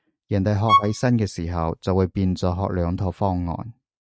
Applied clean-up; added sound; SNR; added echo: neural mask model RNNoise.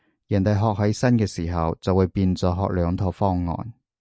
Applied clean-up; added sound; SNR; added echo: none; none; none; none.